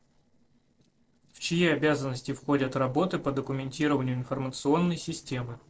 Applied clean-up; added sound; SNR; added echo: neural separator model SepFormer DNS4.